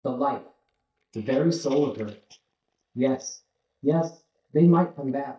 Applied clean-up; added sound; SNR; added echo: neural mask model DeepFilterNet 3.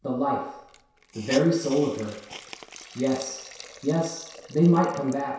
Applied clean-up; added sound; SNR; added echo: none; Hiss; 18 dB; reverberation time 0.7 s.